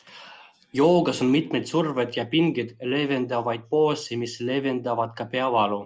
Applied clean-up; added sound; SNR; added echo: none; none; none; none.